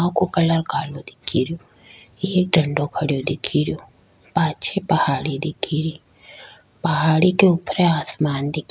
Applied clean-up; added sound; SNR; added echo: none; none; none; none.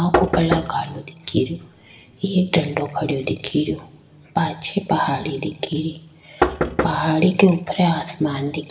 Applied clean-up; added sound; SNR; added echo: none; Knock; 3 dB; reverberation time 1.9 s.